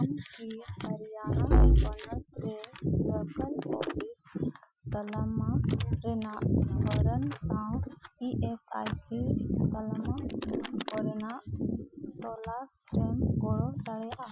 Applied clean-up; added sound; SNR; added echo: classical method Wiener filter.